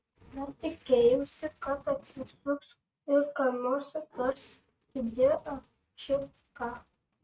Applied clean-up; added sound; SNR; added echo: neural mask model RNNoise.